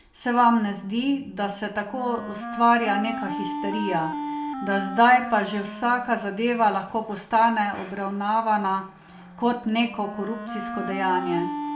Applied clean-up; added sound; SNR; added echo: none; Wind instrument, woodwind instrument; 10 dB; reverberation time 0.5 s.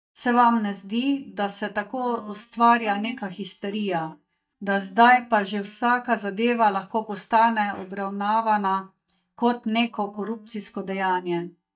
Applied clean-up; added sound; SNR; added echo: neural mask model DeepFilterNet 3.